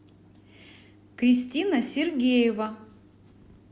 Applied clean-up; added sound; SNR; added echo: none; none; none; none.